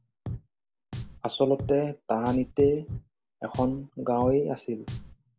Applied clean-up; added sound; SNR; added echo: none; Drum; 12 dB; none.